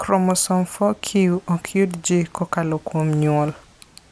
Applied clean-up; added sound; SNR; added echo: none; none; none; none.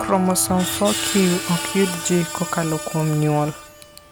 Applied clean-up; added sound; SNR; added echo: none; Acoustic guitar + Screech; 8 dB; none.